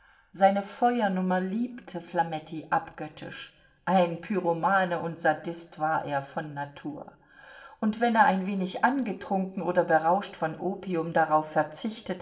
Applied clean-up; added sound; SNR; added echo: none; none; none; reverberation time 1.6 s.